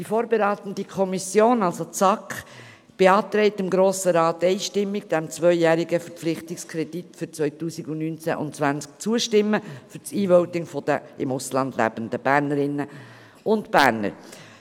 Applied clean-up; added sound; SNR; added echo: none; none; none; none.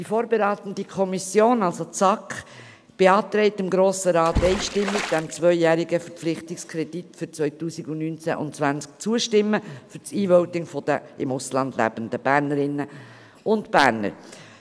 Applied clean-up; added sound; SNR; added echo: none; Water / Splash, splatter; 7 dB; none.